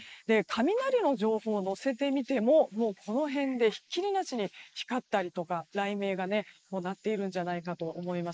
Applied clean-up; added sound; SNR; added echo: neural mask model Resemble Enhance denoiser.